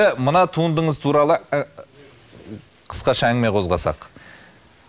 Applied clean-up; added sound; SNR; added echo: none; none; none; none.